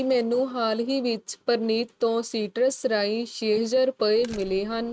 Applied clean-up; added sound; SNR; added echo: neural mask model RNNoise.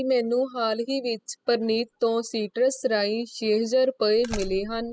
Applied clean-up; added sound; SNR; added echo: classical method spectral subtraction.